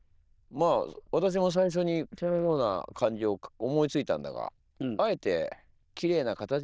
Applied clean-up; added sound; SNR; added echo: neural diffusion model UNIVERSE++.